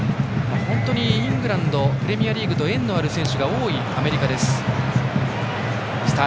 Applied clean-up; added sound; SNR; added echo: none; none; none; none.